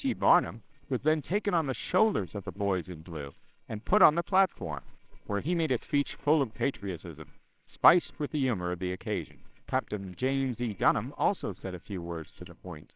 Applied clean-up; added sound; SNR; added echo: neural separator model SepFormer WHAMR!.